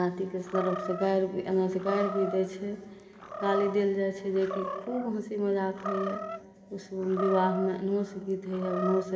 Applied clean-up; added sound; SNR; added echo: none; Animal; 9 dB; reverberation time 2.0 s.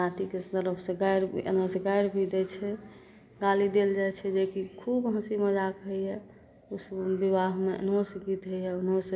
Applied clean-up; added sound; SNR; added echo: none; none; none; none.